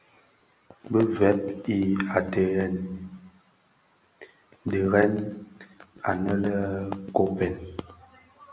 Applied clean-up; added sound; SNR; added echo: none; none; none; none.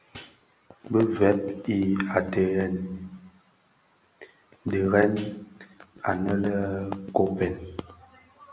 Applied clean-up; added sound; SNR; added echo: none; Hi-hat; 20 dB; none.